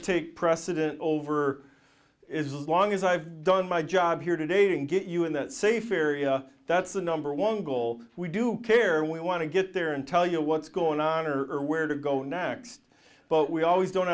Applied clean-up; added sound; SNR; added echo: none; none; none; none.